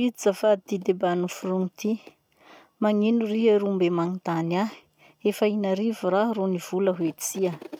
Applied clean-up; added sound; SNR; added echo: none; none; none; none.